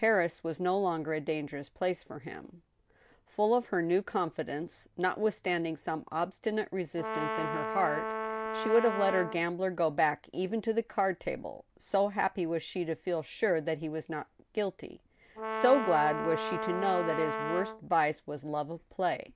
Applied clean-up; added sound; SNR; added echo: none; Brass instrument; 4 dB; none.